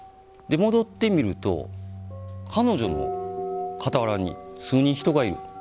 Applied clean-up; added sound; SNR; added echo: none; none; none; none.